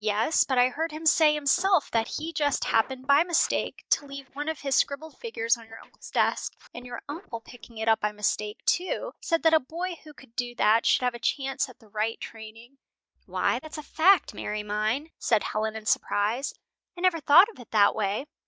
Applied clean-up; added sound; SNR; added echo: neural mask model DeepFilterNet 3.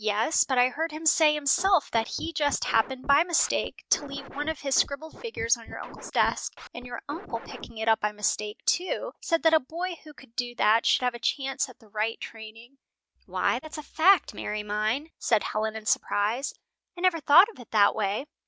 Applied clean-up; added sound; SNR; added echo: none; Scratching (performance technique); 16 dB; none.